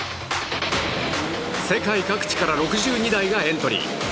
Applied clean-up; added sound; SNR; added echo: none; none; none; none.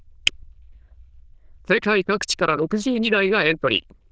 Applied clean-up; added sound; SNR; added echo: neural diffusion model UNIVERSE++.